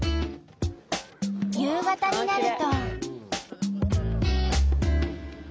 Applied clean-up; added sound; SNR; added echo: none; none; none; none.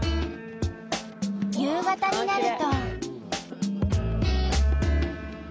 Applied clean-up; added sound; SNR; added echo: none; Guitar; 16 dB; none.